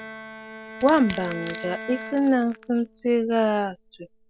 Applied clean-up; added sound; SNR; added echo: none; Bowed string instrument + Crushing; 14 dB; none.